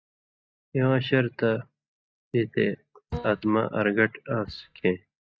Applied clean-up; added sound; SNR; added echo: neural mask model DeepFilterNet 3.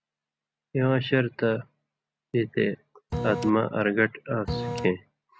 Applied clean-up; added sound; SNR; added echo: none; Printer; 2 dB; none.